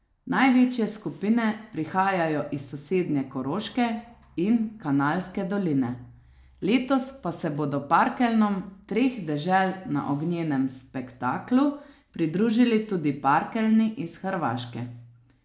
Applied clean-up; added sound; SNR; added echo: none; none; none; none.